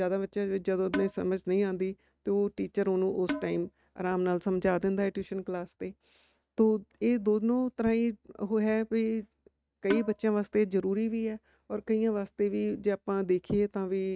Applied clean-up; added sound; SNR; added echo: neural mask model RNNoise.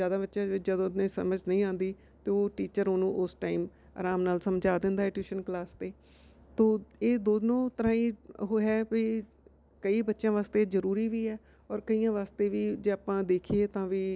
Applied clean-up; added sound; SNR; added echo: none; none; none; none.